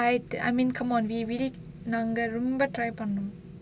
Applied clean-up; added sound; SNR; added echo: none; none; none; none.